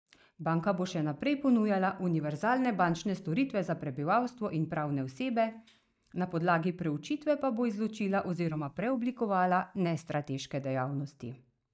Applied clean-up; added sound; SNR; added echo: neural mask model DeepFilterNet 3.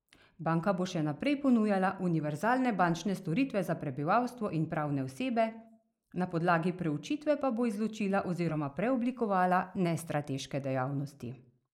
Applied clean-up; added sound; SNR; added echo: neural mask model Resemble Enhance denoiser.